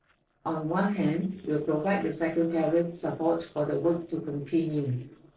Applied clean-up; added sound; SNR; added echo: neural separator model SepFormer DNS4.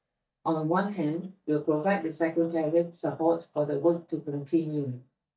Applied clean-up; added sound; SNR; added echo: neural mask model DeepFilterNet 3.